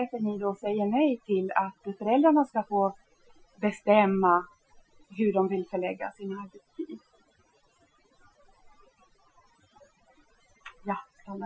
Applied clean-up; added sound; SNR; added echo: classical method Wiener filter.